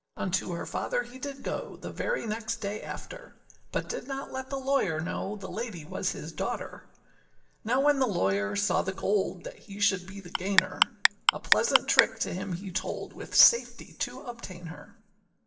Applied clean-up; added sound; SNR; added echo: none; Clock; -4 dB; reverberation time 0.7 s.